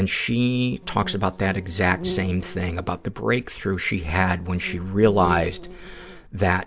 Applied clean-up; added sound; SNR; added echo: none; Insect; 12 dB; none.